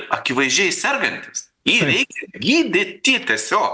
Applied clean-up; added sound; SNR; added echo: none; none; none; none.